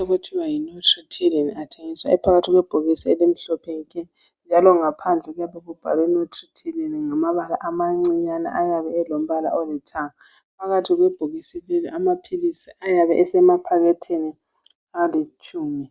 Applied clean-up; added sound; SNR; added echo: none; none; none; none.